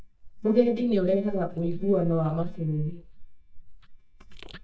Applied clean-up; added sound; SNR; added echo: neural mask model DeepFilterNet 3.